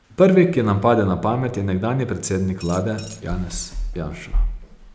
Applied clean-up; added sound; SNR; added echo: none; Coin (dropping); 20 dB; none.